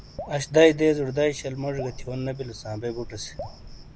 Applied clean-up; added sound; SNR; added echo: none; Cricket + Drip; 15 dB; none.